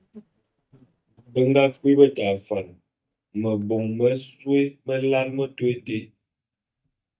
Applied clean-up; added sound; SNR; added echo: neural mask model DeepFilterNet 3.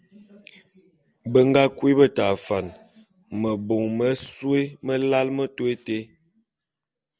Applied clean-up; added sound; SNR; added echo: none; none; none; none.